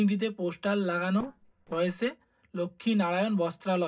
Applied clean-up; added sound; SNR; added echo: neural separator model SepFormer DNS4.